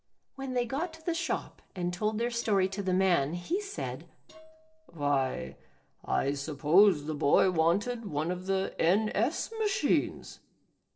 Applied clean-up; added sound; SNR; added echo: neural separator model SepFormer DNS4.